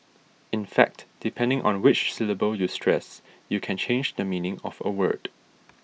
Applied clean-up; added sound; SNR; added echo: none; none; none; none.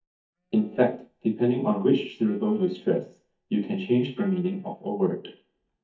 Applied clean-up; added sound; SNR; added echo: neural mask model DeepFilterNet 3.